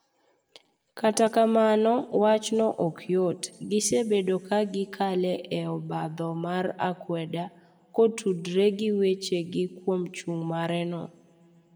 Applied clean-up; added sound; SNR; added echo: none; none; none; reverberation time 1.9 s.